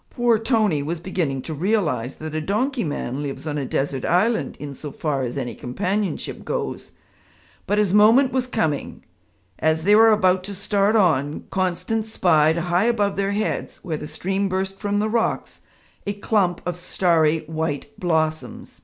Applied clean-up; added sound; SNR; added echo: none; none; none; none.